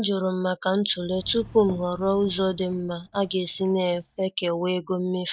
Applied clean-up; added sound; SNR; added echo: neural mask model DeepFilterNet 3.